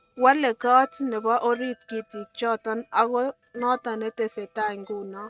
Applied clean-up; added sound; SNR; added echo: neural mask model RNNoise.